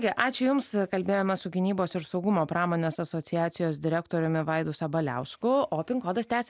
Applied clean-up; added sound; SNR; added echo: none; none; none; none.